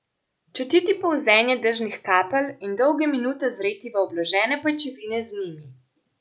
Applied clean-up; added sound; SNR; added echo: none; none; none; none.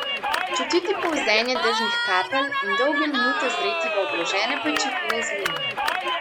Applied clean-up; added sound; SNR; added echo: none; Cheering; -2 dB; none.